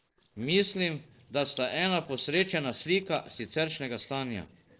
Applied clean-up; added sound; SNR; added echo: neural separator model SepFormer DNS4.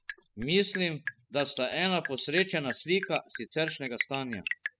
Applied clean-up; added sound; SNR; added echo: classical method spectral subtraction.